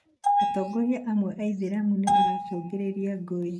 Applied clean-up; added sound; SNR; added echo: neural mask model RNNoise.